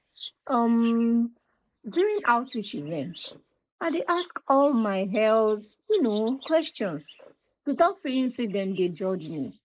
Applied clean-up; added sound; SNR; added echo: neural mask model Resemble Enhance denoiser.